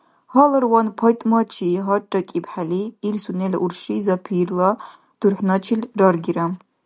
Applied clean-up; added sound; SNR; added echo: none; none; none; none.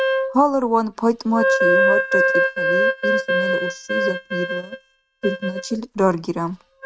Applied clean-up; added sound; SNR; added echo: neural mask model RNNoise.